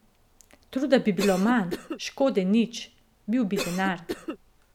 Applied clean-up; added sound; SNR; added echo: none; Cough; 12 dB; none.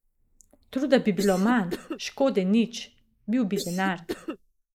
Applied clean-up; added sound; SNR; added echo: neural mask model Resemble Enhance denoiser.